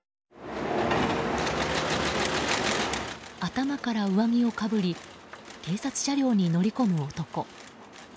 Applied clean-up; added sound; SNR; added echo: none; none; none; none.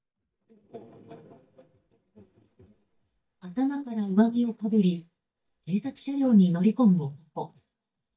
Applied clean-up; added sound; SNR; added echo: neural mask model DeepFilterNet 3.